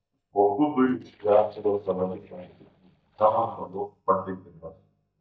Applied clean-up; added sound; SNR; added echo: neural mask model DeepFilterNet 3.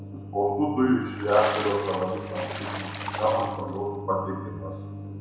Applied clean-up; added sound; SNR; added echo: none; Splash, splatter; 9 dB; reverberation time 1.0 s.